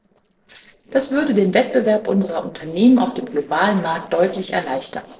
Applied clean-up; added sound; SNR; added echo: neural separator model SepFormer DNS4.